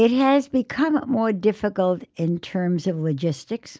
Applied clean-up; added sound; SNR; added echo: none; none; none; none.